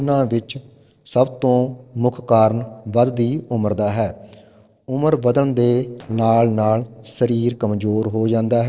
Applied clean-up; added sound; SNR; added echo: neural separator model SepFormer DNS4.